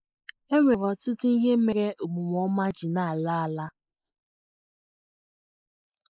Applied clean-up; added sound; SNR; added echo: neural mask model Resemble Enhance denoiser.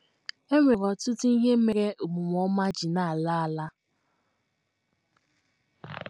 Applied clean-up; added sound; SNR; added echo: none; none; none; none.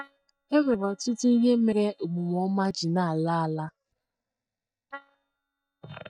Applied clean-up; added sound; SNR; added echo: neural mask model DeepFilterNet 3.